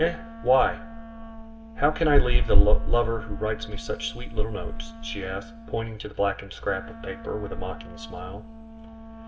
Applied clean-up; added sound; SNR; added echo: none; Wind instrument, woodwind instrument; 20 dB; reverberation time 1.1 s.